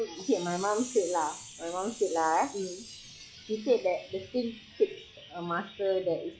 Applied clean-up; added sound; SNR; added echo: classical method log-MMSE.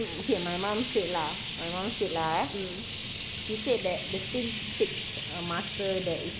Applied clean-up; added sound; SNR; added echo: none; Frying (food); 4 dB; none.